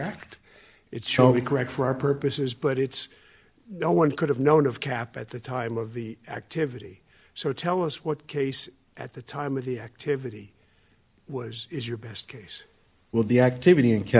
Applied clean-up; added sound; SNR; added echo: none; none; none; none.